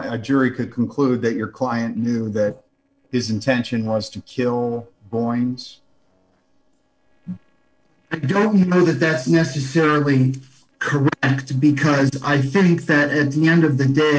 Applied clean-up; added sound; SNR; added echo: neural separator model SepFormer DNS4.